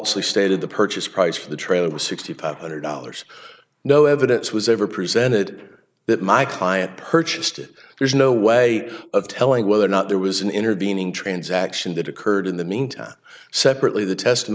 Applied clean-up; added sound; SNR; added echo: neural mask model Resemble Enhance denoiser.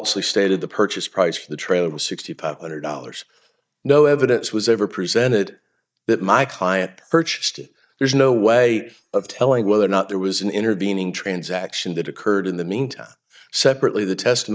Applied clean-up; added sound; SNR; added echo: neural mask model DeepFilterNet 3.